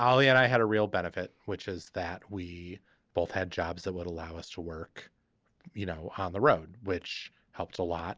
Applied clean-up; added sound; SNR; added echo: none; none; none; none.